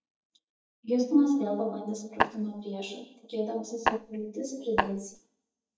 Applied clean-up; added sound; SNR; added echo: neural mask model DeepFilterNet 3.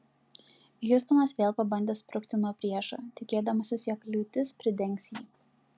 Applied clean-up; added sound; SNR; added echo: none; none; none; none.